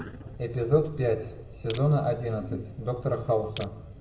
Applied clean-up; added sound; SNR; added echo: none; Crushing; 12 dB; reverberation time 0.8 s.